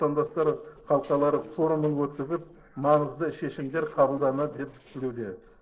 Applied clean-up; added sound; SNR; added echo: neural separator model SepFormer DNS4.